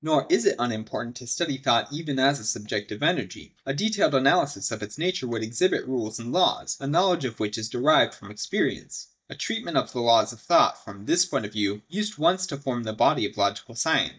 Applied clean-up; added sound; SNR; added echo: neural mask model DeepFilterNet 3.